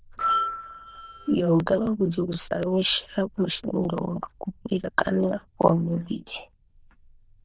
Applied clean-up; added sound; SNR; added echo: neural diffusion model UNIVERSE++.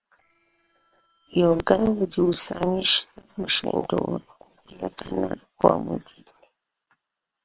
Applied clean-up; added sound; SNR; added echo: neural separator model SepFormer WHAM!.